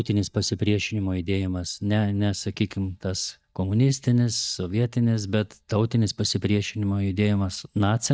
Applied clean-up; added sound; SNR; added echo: neural mask model DeepFilterNet 3.